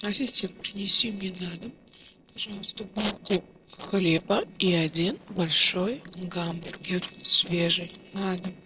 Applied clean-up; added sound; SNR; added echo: neural separator model SepFormer DNS4.